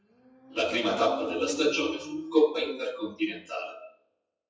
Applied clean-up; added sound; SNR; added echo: classical method WPE with log-MMSE.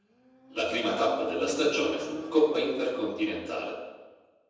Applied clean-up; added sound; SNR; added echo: none; Motorcycle; 14 dB; reverberation time 1.1 s.